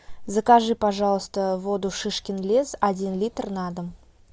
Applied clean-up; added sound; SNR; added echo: none; none; none; none.